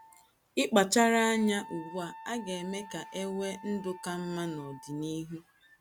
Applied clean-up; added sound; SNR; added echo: none; Wind instrument, woodwind instrument; 18 dB; none.